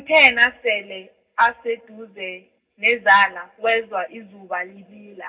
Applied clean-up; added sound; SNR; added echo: none; none; none; reverberation time 0.4 s.